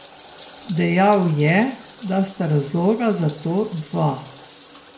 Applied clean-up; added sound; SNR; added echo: none; Bathtub (filling or washing); 12 dB; reverberation time 0.5 s.